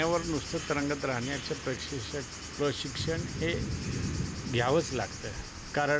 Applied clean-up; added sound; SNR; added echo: none; Thunder / Cricket; 7 dB; none.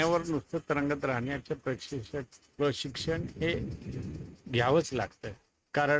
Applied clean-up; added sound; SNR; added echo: neural mask model RNNoise.